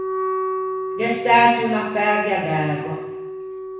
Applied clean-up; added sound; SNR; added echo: none; Wind instrument, woodwind instrument; 6 dB; reverberation time 1.1 s.